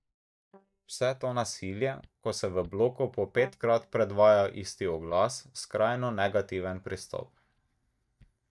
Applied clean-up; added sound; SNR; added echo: neural mask model DeepFilterNet 3.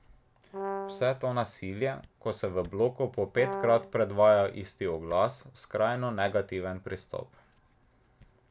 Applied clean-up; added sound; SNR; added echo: none; Brass instrument; 7 dB; none.